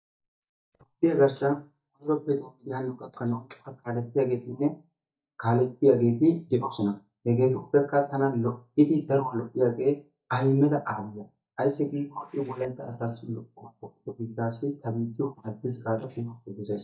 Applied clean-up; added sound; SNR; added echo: neural mask model DeepFilterNet 3.